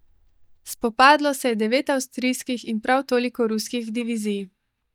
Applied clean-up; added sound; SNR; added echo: neural mask model DeepFilterNet 3.